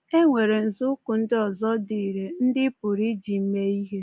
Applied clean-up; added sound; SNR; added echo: none; none; none; none.